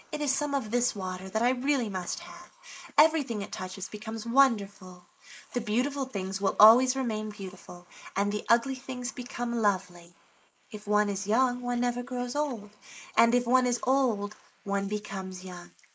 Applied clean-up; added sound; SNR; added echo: neural mask model Resemble Enhance denoiser.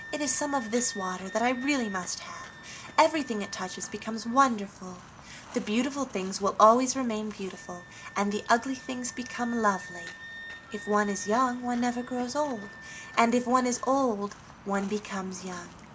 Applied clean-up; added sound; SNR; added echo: none; Walk, footsteps + Wind instrument, woodwind instrument; 16 dB; none.